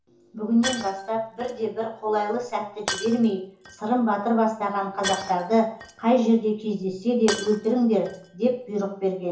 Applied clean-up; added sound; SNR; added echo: none; Shatter; 14 dB; reverberation time 0.7 s.